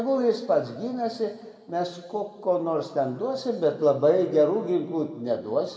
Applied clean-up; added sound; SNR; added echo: none; none; none; reverberation time 1.4 s.